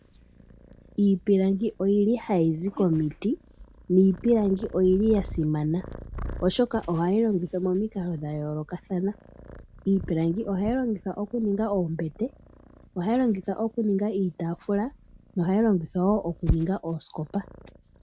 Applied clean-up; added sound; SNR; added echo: none; Purr; 14 dB; none.